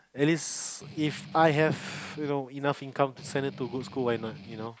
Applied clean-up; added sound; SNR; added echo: none; Strum; 15 dB; none.